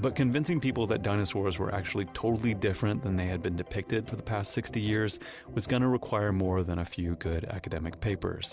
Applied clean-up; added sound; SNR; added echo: none; none; none; none.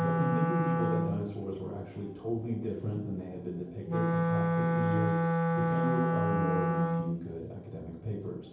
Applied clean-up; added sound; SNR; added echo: none; Wind instrument, woodwind instrument; -4 dB; reverberation time 0.9 s.